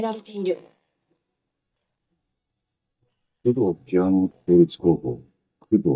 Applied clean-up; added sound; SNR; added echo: neural mask model DeepFilterNet 3.